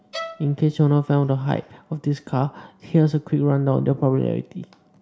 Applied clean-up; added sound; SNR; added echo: none; Bowed string instrument; 17 dB; none.